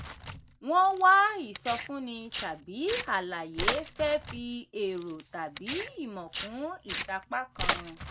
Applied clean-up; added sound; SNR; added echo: none; Tearing; 8 dB; none.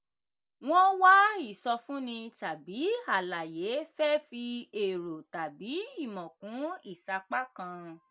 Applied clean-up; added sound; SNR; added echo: none; none; none; none.